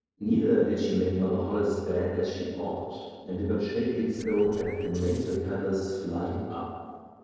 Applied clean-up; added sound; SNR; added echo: neural separator model SepFormer DNS4.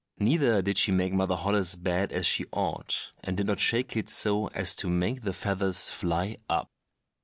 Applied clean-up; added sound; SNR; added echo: none; none; none; none.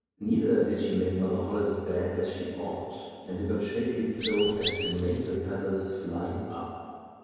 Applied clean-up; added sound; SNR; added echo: none; Chirp, tweet; -4 dB; reverberation time 2.2 s.